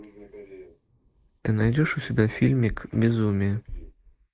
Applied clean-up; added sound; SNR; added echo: neural mask model Resemble Enhance denoiser.